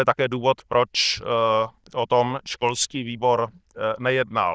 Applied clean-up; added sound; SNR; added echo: neural diffusion model UNIVERSE++.